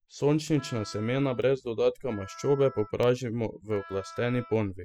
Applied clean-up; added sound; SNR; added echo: classical method spectral subtraction.